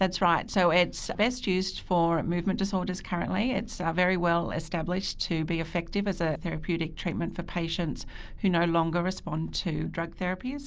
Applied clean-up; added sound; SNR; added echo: none; none; none; none.